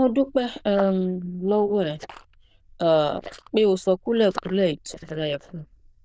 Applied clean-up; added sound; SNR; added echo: neural diffusion model UNIVERSE++.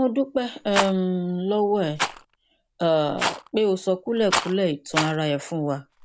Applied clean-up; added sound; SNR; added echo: none; Rattle; 8 dB; none.